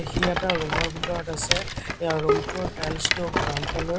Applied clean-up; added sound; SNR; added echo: none; Rattle + Bowed string instrument; -2 dB; none.